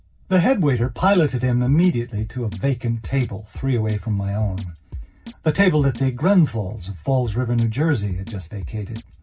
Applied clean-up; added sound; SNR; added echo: none; Drum kit; 16 dB; reverberation time 0.4 s.